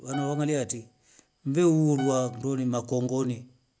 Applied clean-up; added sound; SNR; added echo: none; Piano; 16 dB; none.